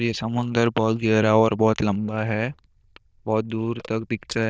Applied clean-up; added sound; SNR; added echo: neural diffusion model UNIVERSE++.